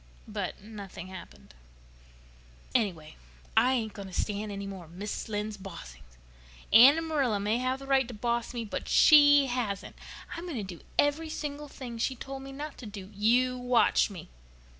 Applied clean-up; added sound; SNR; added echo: none; none; none; none.